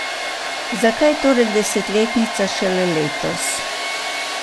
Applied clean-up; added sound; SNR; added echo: none; Domestic sounds, home sounds; 4 dB; none.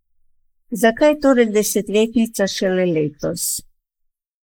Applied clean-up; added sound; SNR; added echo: neural mask model Resemble Enhance denoiser.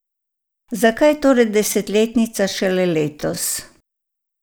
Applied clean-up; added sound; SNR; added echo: none; none; none; none.